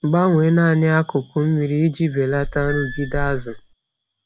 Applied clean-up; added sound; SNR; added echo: none; Squeak / Screech; 8 dB; none.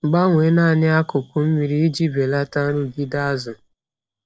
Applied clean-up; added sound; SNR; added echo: neural separator model SepFormer DNS4.